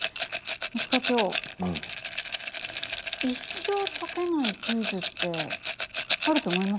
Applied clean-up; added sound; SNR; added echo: none; Rattle; 2 dB; none.